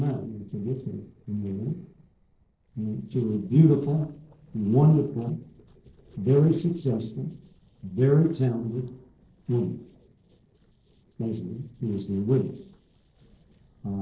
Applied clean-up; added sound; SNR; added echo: neural separator model SepFormer DNS4.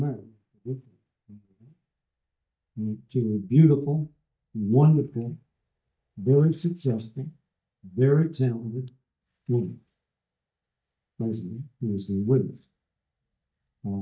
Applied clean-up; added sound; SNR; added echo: neural mask model DeepFilterNet 3.